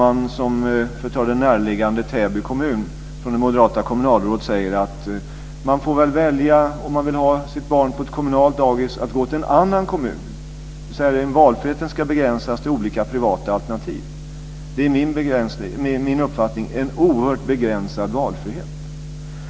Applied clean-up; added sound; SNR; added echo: none; none; none; none.